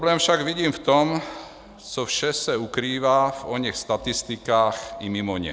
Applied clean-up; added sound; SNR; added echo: none; none; none; none.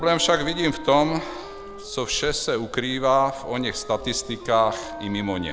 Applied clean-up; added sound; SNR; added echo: none; Dog + Wind instrument, woodwind instrument; 14 dB; none.